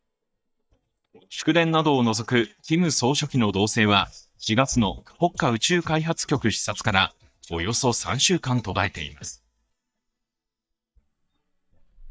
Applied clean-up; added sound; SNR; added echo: neural mask model DeepFilterNet 3.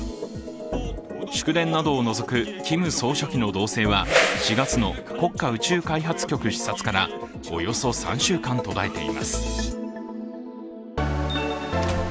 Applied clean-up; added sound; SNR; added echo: none; Whoosh, swoosh, swish; 0 dB; none.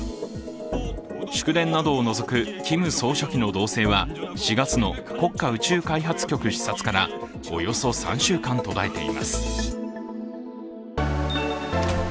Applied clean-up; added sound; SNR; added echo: none; none; none; none.